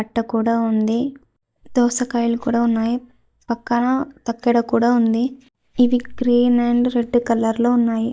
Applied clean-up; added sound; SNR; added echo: neural mask model DeepFilterNet 3.